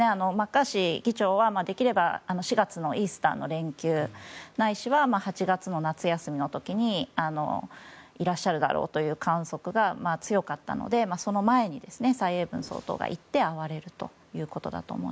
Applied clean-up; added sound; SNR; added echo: none; none; none; none.